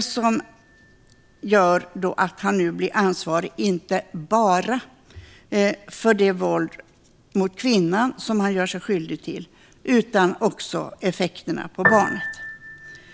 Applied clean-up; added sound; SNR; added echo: none; Piano; 13 dB; none.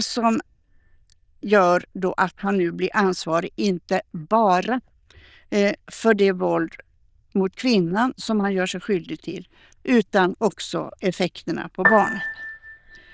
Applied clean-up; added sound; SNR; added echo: neural diffusion model UNIVERSE++.